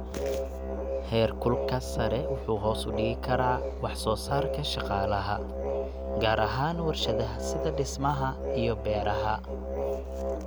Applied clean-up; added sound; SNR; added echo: none; Musical instrument; 1 dB; none.